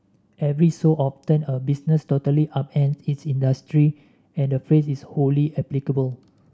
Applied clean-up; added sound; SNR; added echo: none; none; none; none.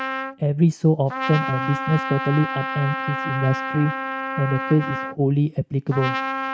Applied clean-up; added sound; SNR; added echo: neural mask model RNNoise.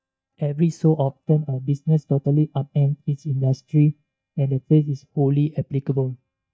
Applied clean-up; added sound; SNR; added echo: neural mask model DeepFilterNet 3.